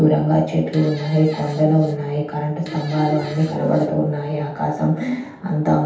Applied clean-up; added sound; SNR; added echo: none; Fart; 19 dB; reverberation time 0.8 s.